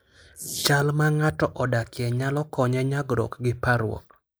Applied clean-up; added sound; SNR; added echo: neural mask model Resemble Enhance denoiser.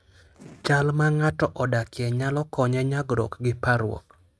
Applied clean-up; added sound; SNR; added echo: neural mask model RNNoise.